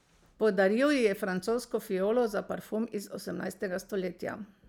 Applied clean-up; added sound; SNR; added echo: none; none; none; none.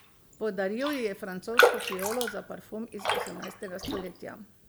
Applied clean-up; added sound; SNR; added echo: none; Raindrop; -4 dB; none.